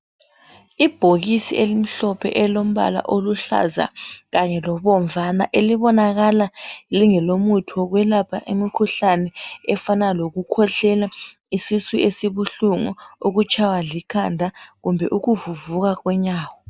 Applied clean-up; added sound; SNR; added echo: none; none; none; none.